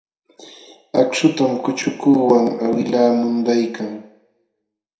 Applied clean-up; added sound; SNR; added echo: none; none; none; reverberation time 0.6 s.